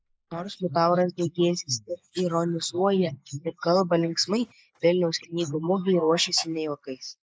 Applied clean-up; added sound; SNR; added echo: neural mask model Resemble Enhance denoiser.